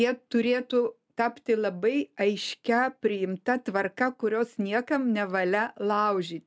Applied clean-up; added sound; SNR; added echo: none; none; none; none.